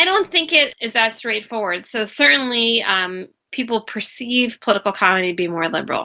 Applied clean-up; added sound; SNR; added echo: none; none; none; none.